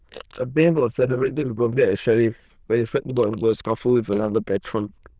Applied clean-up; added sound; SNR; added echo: neural diffusion model UNIVERSE++.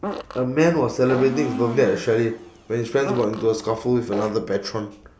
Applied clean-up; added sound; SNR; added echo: none; Domestic sounds, home sounds + Fart; 11 dB; none.